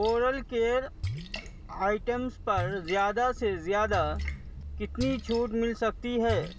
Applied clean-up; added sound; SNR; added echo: none; Splash, splatter; 8 dB; none.